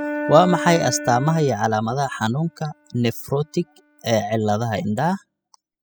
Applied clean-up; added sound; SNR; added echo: classical method spectral subtraction.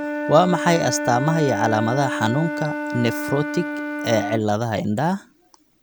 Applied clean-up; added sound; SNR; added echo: none; Wind instrument, woodwind instrument; 6 dB; none.